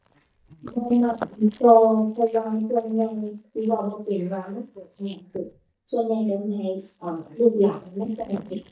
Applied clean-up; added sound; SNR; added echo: neural mask model DeepFilterNet 3.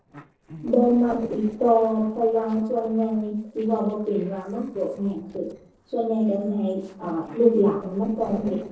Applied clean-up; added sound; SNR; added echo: neural separator model SepFormer DNS4.